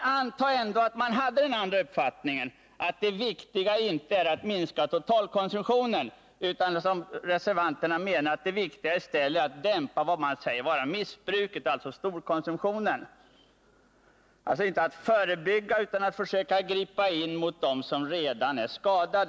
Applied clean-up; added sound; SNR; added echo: none; none; none; none.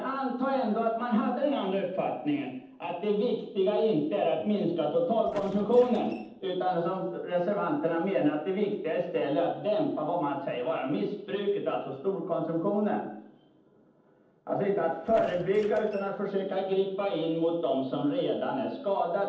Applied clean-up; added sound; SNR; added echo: neural separator model SepFormer DNS4.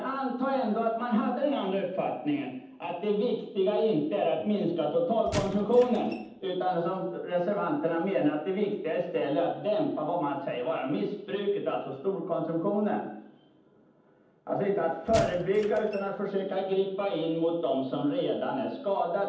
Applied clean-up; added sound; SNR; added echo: none; Squeak / Wood; 10 dB; reverberation time 0.8 s.